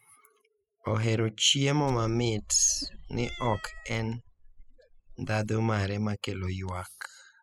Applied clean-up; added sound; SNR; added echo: classical method spectral subtraction.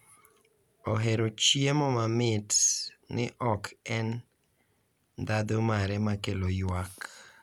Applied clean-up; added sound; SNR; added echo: none; none; none; none.